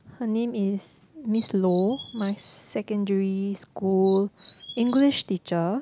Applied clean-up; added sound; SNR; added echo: none; Chirp, tweet; 16 dB; none.